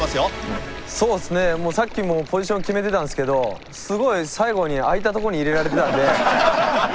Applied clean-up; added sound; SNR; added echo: none; Stream; 11 dB; none.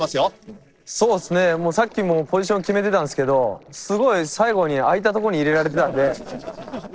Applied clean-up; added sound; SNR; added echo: neural separator model SepFormer DNS4.